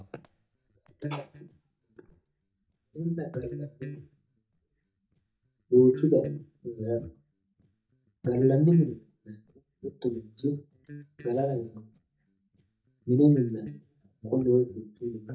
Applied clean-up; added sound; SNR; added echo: neural mask model DeepFilterNet 3.